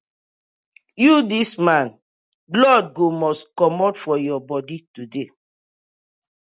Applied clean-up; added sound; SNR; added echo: none; none; none; none.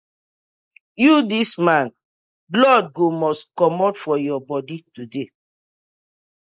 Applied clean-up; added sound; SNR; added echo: neural mask model Resemble Enhance denoiser.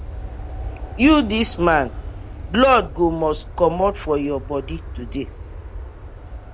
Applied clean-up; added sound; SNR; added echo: none; Aircraft; 10 dB; none.